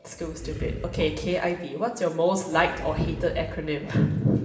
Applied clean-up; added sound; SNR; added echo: none; Animal; 10 dB; reverberation time 1.2 s.